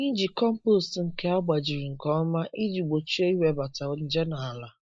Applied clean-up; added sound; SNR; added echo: neural mask model Resemble Enhance denoiser.